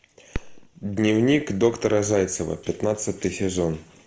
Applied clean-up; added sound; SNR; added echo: none; Fireworks; 17 dB; reverberation time 0.5 s.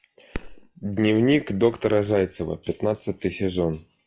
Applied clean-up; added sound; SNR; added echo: classical method WPE with log-MMSE.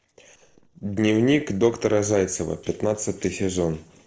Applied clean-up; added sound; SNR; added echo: neural separator model SepFormer DNS4.